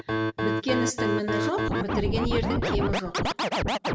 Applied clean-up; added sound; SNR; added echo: none; Scratching (performance technique); -4 dB; reverberation time 2.0 s.